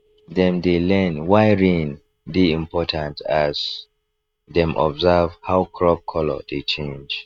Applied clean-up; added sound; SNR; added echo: neural mask model RNNoise.